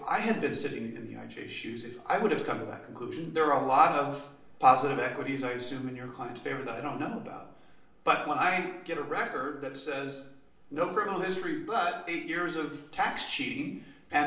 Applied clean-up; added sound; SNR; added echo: none; none; none; reverberation time 0.6 s.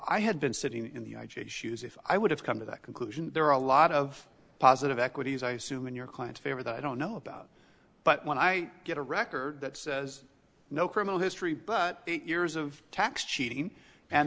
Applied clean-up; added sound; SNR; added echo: none; none; none; none.